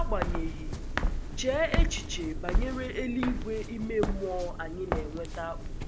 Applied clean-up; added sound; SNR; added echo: none; Walk, footsteps; -3 dB; none.